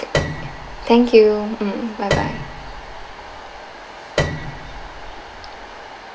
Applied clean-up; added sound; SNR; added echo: none; Piano; 6 dB; none.